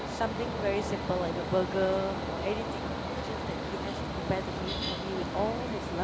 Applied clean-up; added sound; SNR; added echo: none; Mechanical fan + Traffic noise, roadway noise; 1 dB; none.